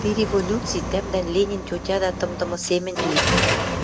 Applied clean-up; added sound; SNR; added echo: none; Car; 1 dB; none.